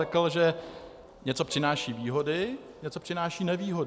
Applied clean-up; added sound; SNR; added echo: none; Plucked string instrument; 19 dB; none.